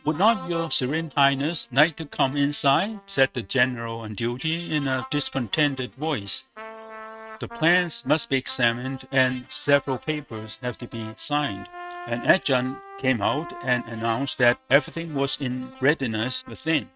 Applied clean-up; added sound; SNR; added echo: neural mask model RNNoise.